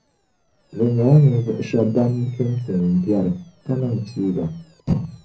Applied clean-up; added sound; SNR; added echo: neural separator model SepFormer DNS4.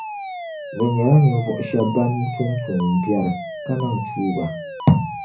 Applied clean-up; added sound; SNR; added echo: none; Alarm; 10 dB; reverberation time 0.4 s.